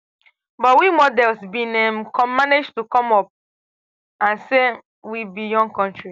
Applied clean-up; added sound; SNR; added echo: none; none; none; none.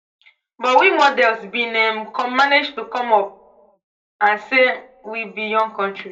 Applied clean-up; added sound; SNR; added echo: none; none; none; reverberation time 0.2 s.